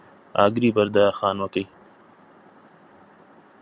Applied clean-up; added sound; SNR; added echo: none; none; none; none.